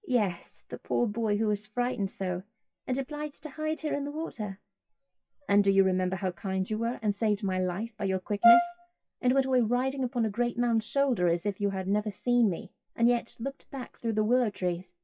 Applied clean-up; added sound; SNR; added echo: classical method WPE with log-MMSE.